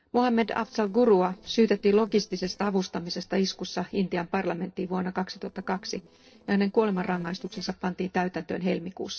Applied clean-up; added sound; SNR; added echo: neural separator model SepFormer DNS4.